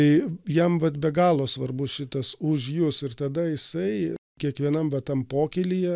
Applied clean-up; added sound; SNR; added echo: none; none; none; none.